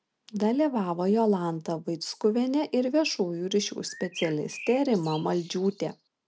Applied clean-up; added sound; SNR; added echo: none; Bird; 16 dB; none.